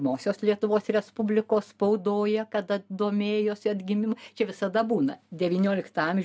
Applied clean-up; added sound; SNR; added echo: none; none; none; none.